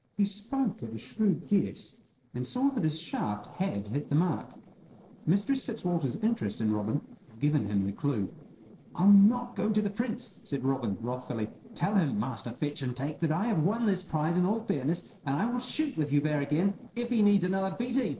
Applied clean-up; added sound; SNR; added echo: neural separator model SepFormer DNS4.